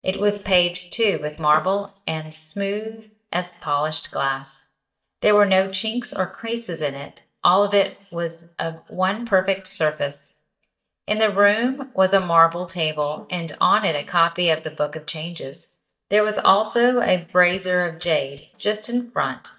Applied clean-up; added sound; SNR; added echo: neural mask model DeepFilterNet 3.